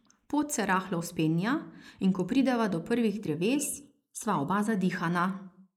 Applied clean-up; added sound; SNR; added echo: neural mask model Resemble Enhance denoiser.